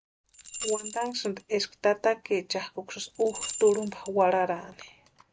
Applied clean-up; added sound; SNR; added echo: none; Rattle / Keys jangling; 12 dB; none.